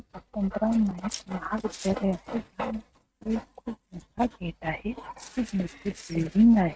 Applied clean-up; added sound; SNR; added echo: neural mask model RNNoise.